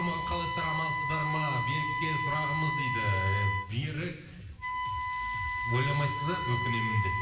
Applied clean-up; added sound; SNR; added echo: none; Wind instrument, woodwind instrument; 0 dB; reverberation time 1.1 s.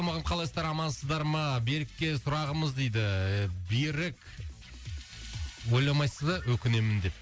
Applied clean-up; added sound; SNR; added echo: none; none; none; none.